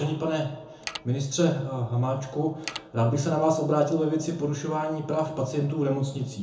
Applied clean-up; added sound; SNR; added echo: none; Mechanisms; 11 dB; reverberation time 0.6 s.